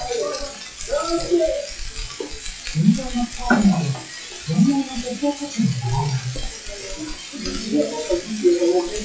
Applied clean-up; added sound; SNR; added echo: classical method WPE with log-MMSE.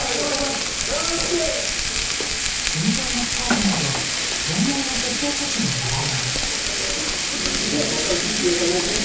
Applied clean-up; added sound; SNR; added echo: none; Frying (food); -4 dB; reverberation time 0.7 s.